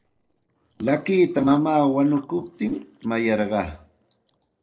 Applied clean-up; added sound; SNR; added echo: neural separator model SepFormer DNS4.